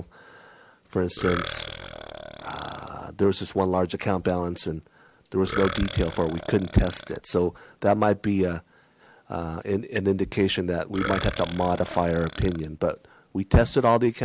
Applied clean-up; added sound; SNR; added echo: none; Burping, eructation; 10 dB; none.